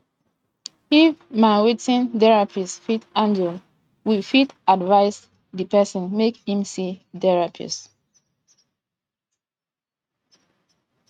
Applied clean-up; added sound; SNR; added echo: neural mask model RNNoise.